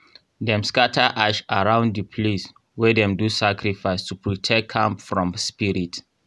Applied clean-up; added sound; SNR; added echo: none; none; none; none.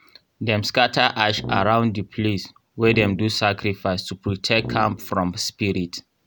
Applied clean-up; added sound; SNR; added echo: none; Brass instrument; 12 dB; none.